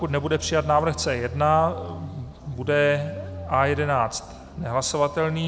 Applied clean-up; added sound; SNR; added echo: none; Motorcycle; 13 dB; none.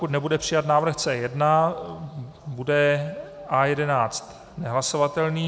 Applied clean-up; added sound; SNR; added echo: none; none; none; none.